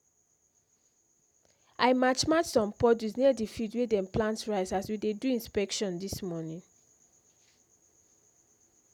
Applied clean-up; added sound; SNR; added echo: none; none; none; none.